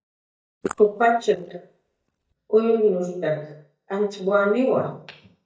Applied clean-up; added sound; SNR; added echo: neural mask model DeepFilterNet 3.